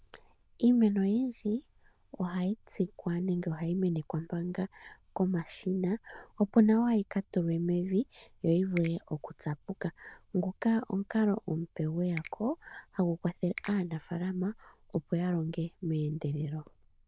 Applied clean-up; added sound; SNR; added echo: neural diffusion model UNIVERSE++.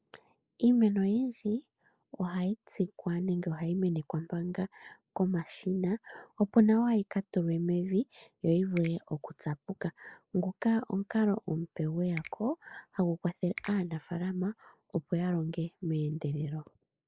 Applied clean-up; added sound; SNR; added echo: neural mask model Resemble Enhance denoiser.